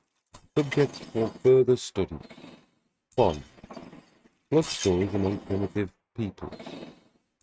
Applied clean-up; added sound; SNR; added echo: neural mask model RNNoise.